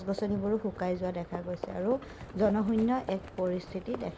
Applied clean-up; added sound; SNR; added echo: none; Livestock, farm animals, working animals; 13 dB; none.